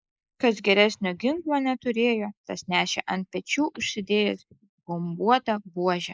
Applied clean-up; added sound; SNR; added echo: neural mask model Resemble Enhance denoiser.